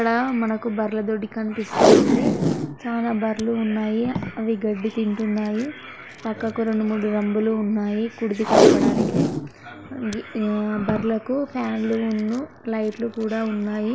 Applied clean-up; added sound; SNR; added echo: none; Packing tape, duct tape; 1 dB; none.